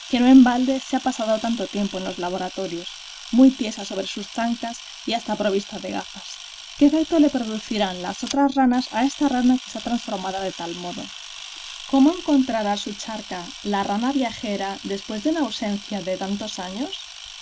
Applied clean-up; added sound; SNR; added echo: none; Camera; 16 dB; none.